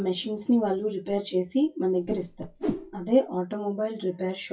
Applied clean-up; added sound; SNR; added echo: classical method WPE with log-MMSE.